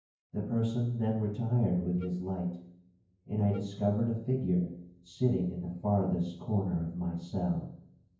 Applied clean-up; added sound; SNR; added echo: none; Wind instrument, woodwind instrument; 17 dB; reverberation time 0.9 s.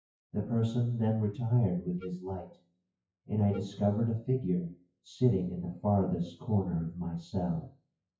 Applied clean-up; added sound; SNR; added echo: classical method WPE with log-MMSE.